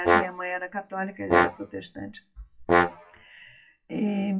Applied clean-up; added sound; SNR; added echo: classical method WPE with log-MMSE.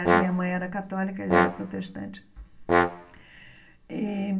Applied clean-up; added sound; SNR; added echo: none; Brass instrument; -3 dB; reverberation time 0.2 s.